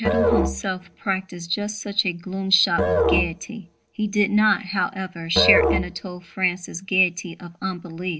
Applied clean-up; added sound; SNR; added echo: none; Musical instrument; 2 dB; none.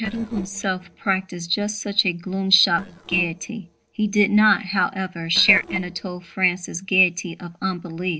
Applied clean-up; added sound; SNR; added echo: neural separator model SepFormer DNS4.